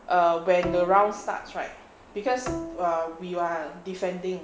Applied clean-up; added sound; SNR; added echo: none; Bowed string instrument; 12 dB; none.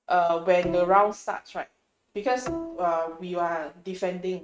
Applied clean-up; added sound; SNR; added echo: neural mask model RNNoise.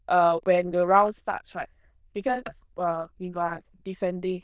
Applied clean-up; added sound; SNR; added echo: neural diffusion model UNIVERSE++.